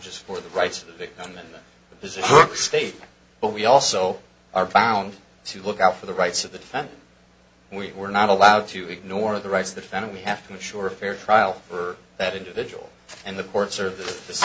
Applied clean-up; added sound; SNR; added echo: none; none; none; none.